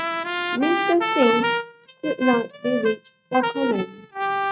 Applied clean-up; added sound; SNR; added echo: neural mask model RNNoise.